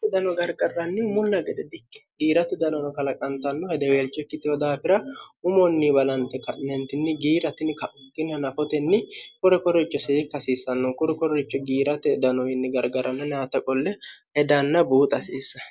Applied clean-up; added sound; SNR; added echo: none; none; none; none.